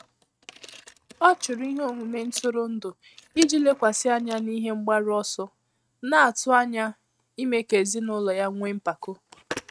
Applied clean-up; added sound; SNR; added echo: neural mask model RNNoise.